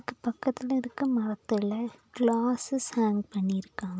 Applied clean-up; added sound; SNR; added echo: none; none; none; none.